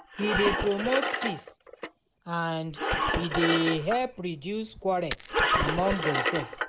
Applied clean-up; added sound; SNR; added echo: none; Coin (dropping) + Engine; 0 dB; none.